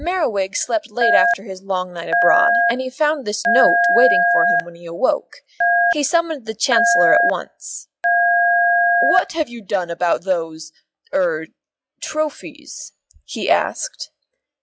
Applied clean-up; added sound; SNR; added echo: classical method log-MMSE.